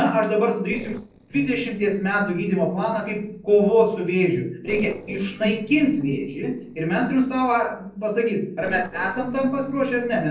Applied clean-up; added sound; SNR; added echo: neural separator model SepFormer DNS4.